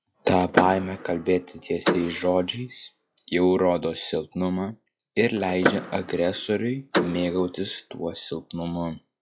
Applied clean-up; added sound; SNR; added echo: classical method log-MMSE.